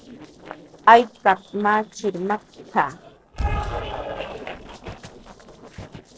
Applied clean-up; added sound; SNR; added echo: neural separator model SepFormer DNS4.